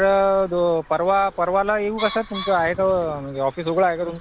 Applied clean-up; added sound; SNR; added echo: none; Bird; 17 dB; none.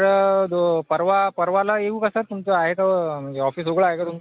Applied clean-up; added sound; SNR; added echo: none; none; none; none.